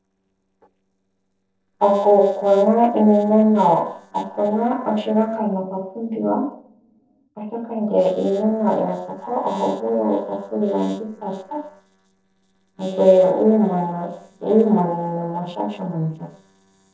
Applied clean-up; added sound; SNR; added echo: neural separator model SepFormer DNS4.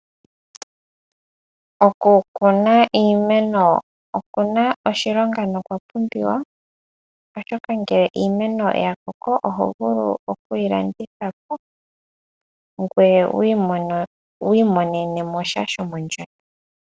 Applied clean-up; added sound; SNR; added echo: none; none; none; none.